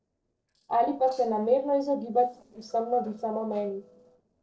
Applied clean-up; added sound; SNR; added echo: neural separator model SepFormer DNS4.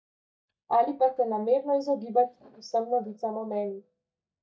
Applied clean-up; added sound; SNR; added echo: neural mask model DeepFilterNet 3.